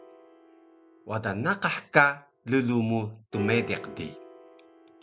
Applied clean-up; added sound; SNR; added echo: none; Piano; 15 dB; none.